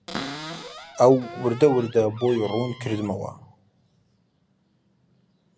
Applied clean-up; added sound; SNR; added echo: none; Cupboard open or close; 13 dB; none.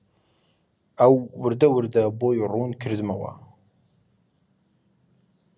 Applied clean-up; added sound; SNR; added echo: none; none; none; none.